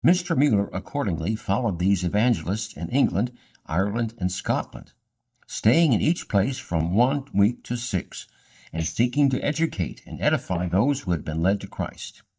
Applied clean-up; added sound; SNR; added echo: neural mask model DeepFilterNet 3.